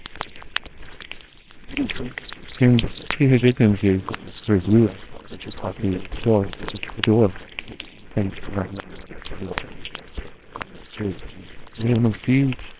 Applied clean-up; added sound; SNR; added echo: neural separator model SepFormer WHAMR!.